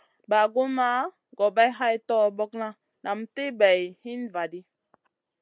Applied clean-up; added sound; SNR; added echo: none; none; none; none.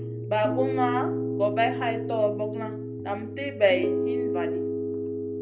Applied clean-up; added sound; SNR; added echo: none; Piano; 1 dB; reverberation time 0.5 s.